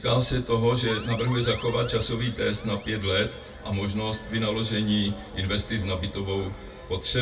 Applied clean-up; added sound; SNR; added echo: none; Alarm; 16 dB; reverberation time 0.2 s.